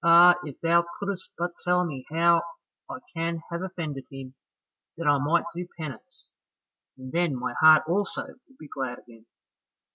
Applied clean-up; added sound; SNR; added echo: none; none; none; none.